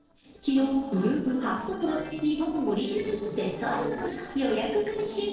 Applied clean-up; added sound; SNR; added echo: neural separator model SepFormer DNS4.